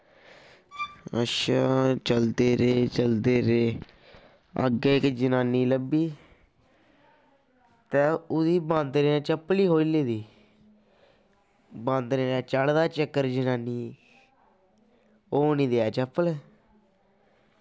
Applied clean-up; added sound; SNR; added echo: none; Bowed string instrument; 13 dB; none.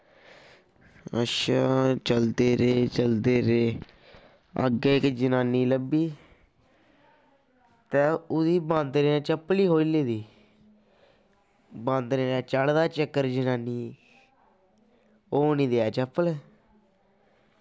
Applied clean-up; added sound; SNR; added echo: none; none; none; none.